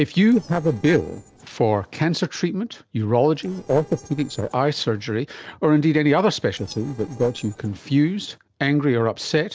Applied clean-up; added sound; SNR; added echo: neural separator model SepFormer DNS4.